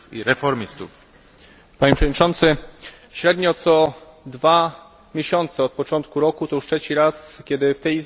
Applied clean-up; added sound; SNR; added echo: none; none; none; none.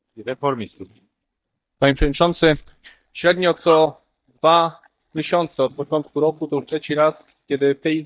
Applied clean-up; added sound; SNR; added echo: neural mask model DeepFilterNet 3.